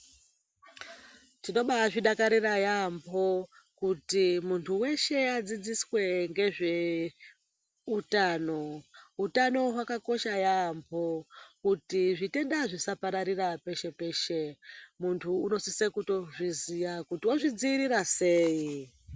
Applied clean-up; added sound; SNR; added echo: none; none; none; none.